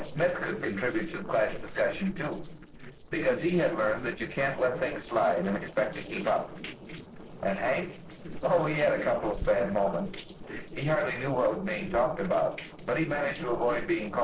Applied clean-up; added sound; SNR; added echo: neural separator model SepFormer DNS4.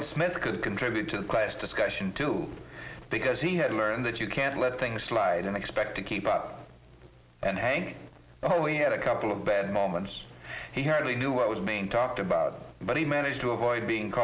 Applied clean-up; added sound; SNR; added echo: none; none; none; none.